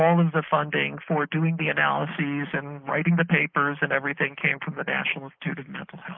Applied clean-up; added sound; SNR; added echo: neural mask model Resemble Enhance denoiser.